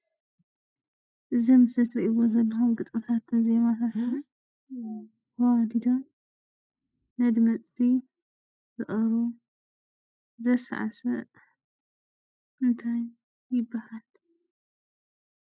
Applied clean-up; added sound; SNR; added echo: neural mask model Resemble Enhance denoiser.